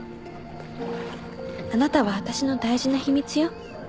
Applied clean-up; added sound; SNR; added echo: none; none; none; none.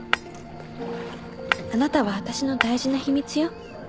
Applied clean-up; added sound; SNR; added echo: none; Shatter; 5 dB; none.